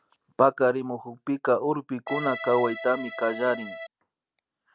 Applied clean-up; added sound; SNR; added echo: none; Accordion; 8 dB; none.